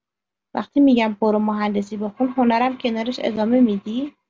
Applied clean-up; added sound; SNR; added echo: none; none; none; none.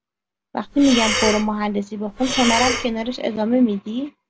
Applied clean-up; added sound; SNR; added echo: none; Breathing; 4 dB; none.